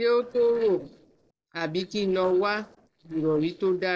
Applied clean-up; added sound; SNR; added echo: neural separator model SepFormer DNS4.